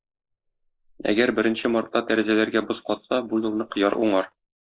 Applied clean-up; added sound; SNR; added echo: neural mask model Resemble Enhance denoiser.